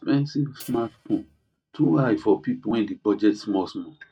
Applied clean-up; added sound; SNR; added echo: neural mask model RNNoise.